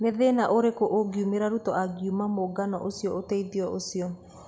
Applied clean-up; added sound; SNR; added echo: none; none; none; none.